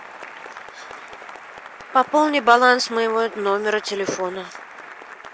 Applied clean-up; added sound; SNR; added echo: none; Applause / Cheering; 16 dB; none.